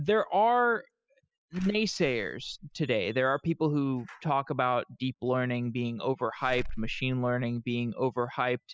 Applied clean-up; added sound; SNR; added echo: classical method spectral subtraction.